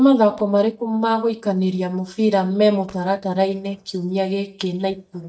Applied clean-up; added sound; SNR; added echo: neural mask model DeepFilterNet 3.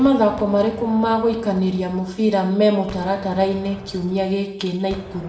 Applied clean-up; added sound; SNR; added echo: none; Gunshot, gunfire; 20 dB; reverberation time 0.7 s.